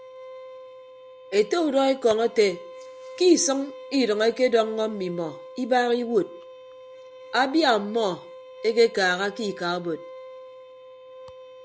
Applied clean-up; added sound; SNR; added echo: none; Bowed string instrument; 17 dB; none.